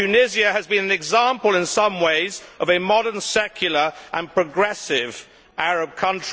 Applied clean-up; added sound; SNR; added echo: none; none; none; none.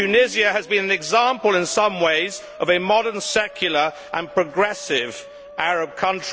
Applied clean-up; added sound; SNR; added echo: none; Musical instrument; 19 dB; none.